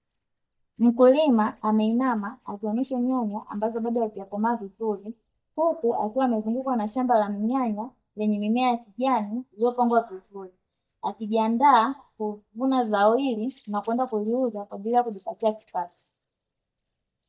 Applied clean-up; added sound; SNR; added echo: neural mask model DeepFilterNet 3.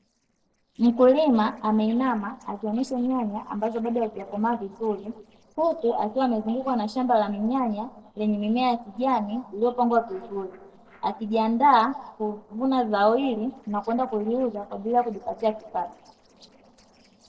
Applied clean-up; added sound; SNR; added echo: neural separator model SepFormer DNS4.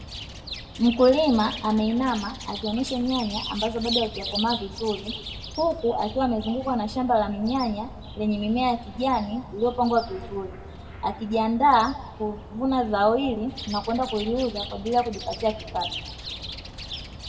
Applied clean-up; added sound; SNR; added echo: none; Chirp, tweet; 11 dB; reverberation time 1.2 s.